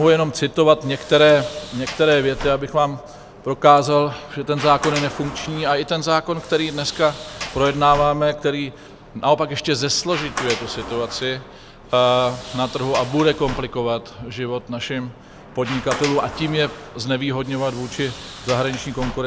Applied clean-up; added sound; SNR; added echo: none; Sliding door; 14 dB; none.